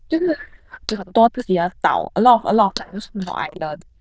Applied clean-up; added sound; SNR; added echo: neural diffusion model UNIVERSE++.